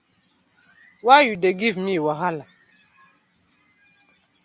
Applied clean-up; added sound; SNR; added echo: none; none; none; none.